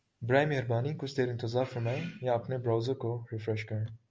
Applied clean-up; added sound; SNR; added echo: none; none; none; none.